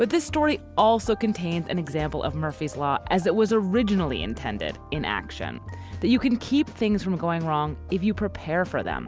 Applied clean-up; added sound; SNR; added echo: none; none; none; none.